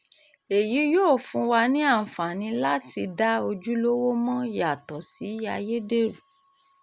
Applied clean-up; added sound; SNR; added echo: none; none; none; none.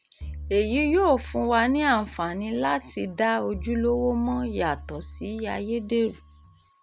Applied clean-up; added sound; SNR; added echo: none; Bowed string instrument; 14 dB; none.